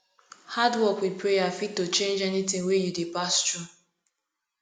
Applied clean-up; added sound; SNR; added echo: none; none; none; none.